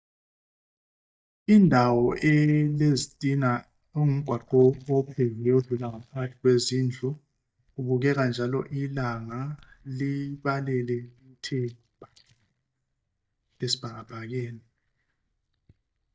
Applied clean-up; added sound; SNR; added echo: neural mask model DeepFilterNet 3.